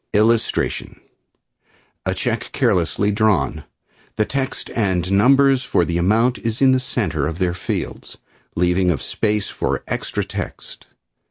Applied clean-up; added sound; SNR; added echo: none; none; none; none.